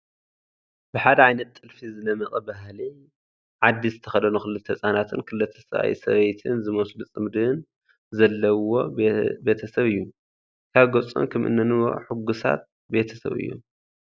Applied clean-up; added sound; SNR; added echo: none; none; none; none.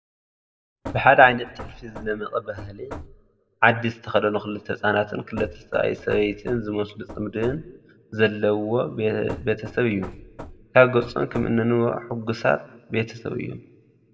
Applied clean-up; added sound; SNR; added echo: none; Knock / Wood; 16 dB; reverberation time 0.8 s.